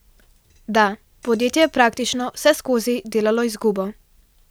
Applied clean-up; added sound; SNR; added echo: none; none; none; none.